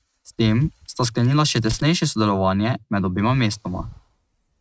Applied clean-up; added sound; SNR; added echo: neural mask model RNNoise.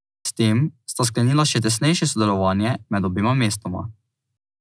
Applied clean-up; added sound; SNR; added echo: none; none; none; none.